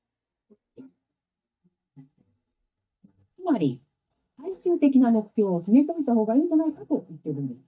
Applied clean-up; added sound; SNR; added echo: neural mask model DeepFilterNet 3.